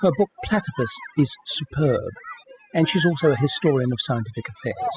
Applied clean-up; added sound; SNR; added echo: classical method spectral subtraction.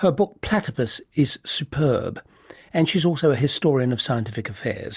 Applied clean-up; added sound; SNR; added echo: none; none; none; none.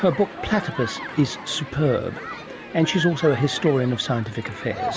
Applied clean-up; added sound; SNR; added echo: none; Human group actions; 10 dB; none.